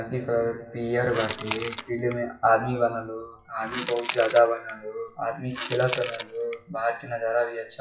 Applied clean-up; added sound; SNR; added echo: classical method WPE with log-MMSE.